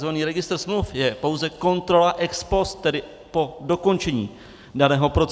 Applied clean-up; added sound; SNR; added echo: none; none; none; none.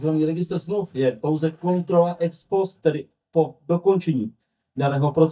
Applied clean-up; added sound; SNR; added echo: neural mask model DeepFilterNet 3.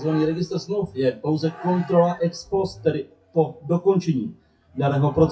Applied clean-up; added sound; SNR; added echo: classical method WPE with log-MMSE.